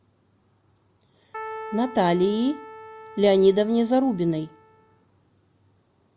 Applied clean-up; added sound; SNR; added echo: none; Keyboard (musical); 15 dB; none.